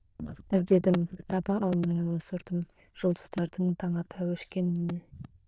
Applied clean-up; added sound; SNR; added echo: neural diffusion model UNIVERSE++.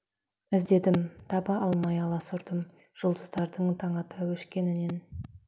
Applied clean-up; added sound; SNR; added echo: none; none; none; none.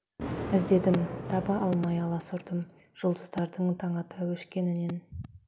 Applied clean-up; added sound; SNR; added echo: none; Thunder; 11 dB; none.